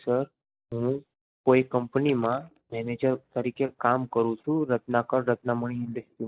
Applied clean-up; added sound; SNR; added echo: neural mask model DeepFilterNet 3.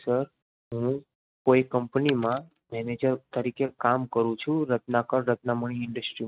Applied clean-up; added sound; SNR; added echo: neural mask model RNNoise.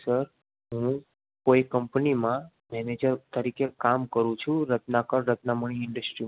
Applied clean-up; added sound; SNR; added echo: none; none; none; none.